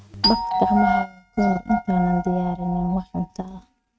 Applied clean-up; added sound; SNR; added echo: neural mask model RNNoise.